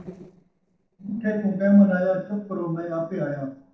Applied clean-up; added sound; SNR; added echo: neural separator model SepFormer DNS4.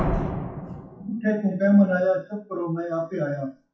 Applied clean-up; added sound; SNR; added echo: classical method WPE with log-MMSE.